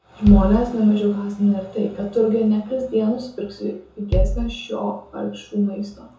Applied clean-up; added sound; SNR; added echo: none; Bass drum; 5 dB; reverberation time 0.5 s.